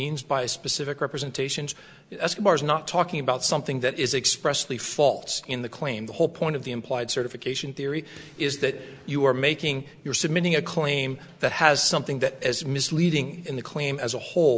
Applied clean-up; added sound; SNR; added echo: none; none; none; none.